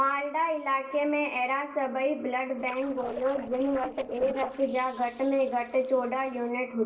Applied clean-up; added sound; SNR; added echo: neural separator model SepFormer DNS4.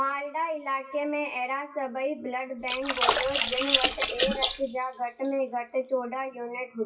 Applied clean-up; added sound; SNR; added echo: classical method WPE with log-MMSE.